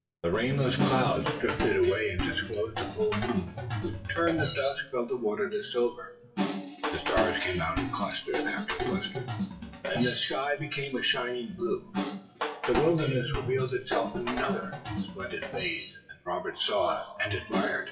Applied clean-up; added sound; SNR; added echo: classical method WPE with log-MMSE.